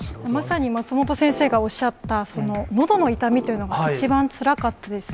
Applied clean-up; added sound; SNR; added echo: none; none; none; none.